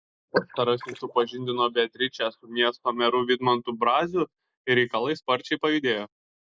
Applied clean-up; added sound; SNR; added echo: neural mask model Resemble Enhance denoiser.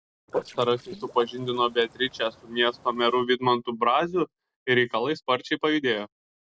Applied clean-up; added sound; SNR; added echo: neural separator model SepFormer DNS4.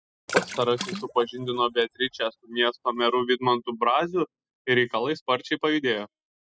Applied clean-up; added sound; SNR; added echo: classical method spectral subtraction.